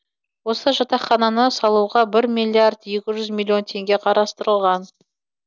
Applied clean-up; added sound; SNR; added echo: none; none; none; none.